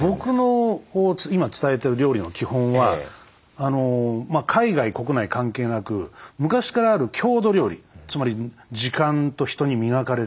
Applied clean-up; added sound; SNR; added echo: none; none; none; none.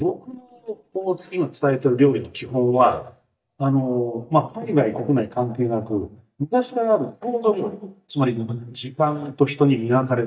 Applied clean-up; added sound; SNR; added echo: neural mask model DeepFilterNet 3.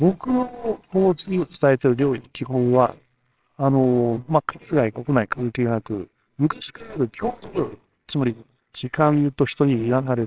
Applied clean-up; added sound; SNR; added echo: neural separator model SepFormer WHAMR!.